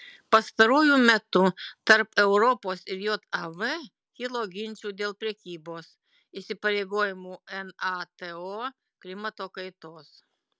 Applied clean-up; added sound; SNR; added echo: none; none; none; none.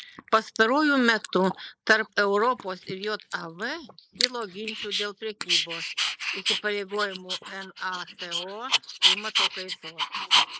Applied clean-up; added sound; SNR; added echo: neural mask model Resemble Enhance denoiser.